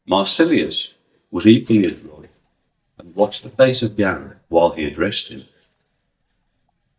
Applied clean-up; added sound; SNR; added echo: neural mask model DeepFilterNet 3.